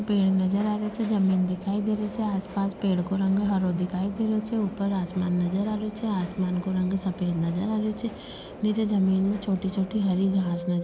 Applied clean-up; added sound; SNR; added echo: none; Subway, metro, underground; 15 dB; none.